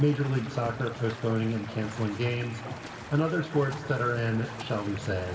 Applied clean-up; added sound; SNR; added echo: none; Stream; 14 dB; reverberation time 2.4 s.